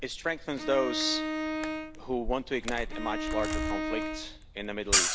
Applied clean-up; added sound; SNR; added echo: none; Camera + Bowed string instrument; -1 dB; none.